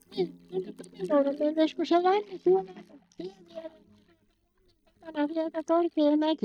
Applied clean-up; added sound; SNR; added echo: neural mask model DeepFilterNet 3.